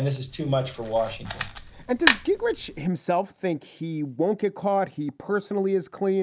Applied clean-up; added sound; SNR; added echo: none; Camera; 4 dB; none.